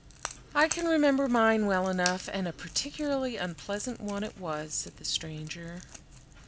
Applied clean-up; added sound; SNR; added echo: none; Crack / Crackle; 14 dB; none.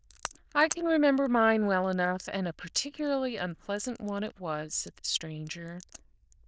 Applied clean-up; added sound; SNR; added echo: neural diffusion model UNIVERSE++.